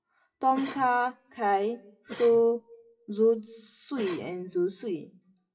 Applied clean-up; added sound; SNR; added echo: classical method WPE with log-MMSE.